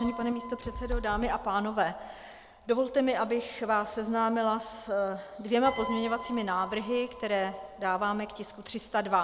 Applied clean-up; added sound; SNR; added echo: none; Piano; 17 dB; none.